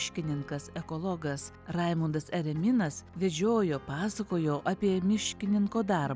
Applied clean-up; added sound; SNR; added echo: none; none; none; none.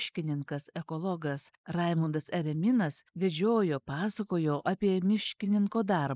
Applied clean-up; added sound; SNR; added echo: neural mask model Resemble Enhance denoiser.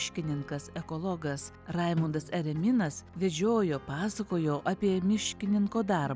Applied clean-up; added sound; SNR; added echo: none; Snare drum; 16 dB; none.